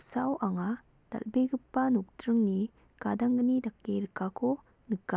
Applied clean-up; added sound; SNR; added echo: none; none; none; none.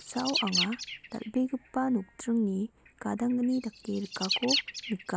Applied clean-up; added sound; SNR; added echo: none; Bird; 5 dB; none.